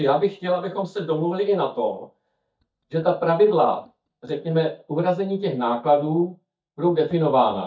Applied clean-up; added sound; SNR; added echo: neural mask model DeepFilterNet 3.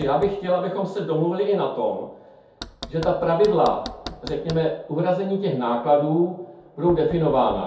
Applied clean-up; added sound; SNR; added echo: none; Knock; 18 dB; reverberation time 0.6 s.